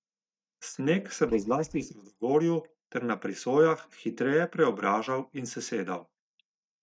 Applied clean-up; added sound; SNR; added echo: neural mask model DeepFilterNet 3.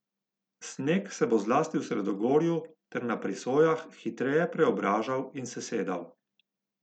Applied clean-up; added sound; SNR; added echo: none; none; none; none.